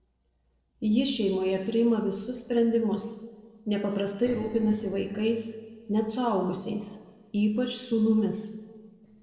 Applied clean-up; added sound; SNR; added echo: neural separator model SepFormer DNS4.